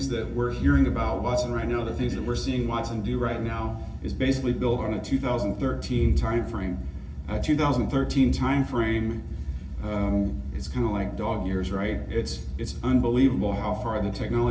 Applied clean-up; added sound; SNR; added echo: none; none; none; reverberation time 0.4 s.